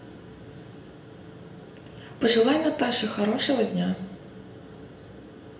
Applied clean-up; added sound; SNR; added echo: none; none; none; reverberation time 1.2 s.